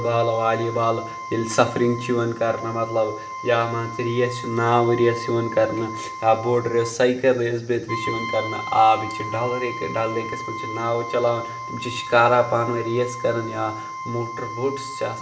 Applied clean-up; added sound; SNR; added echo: none; Brass instrument; 10 dB; reverberation time 0.6 s.